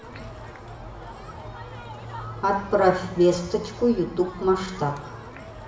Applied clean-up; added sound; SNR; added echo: none; Crowd; 17 dB; reverberation time 0.8 s.